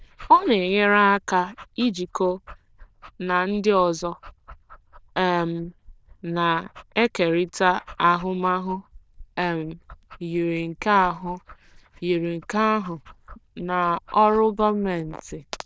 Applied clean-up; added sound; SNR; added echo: neural diffusion model UNIVERSE++.